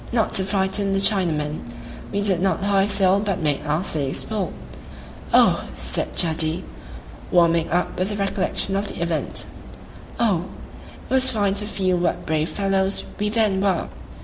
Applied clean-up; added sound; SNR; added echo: none; none; none; none.